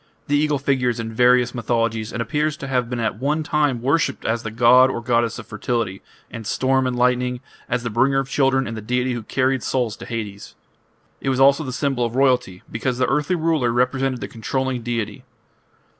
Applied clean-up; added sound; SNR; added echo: none; none; none; none.